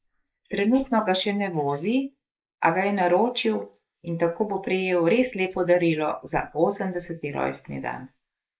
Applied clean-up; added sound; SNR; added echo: neural mask model Resemble Enhance denoiser.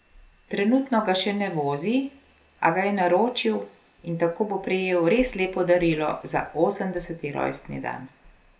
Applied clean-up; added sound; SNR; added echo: none; none; none; none.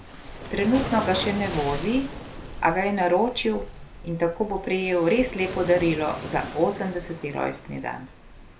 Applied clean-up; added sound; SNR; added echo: none; Waves, surf; 11 dB; none.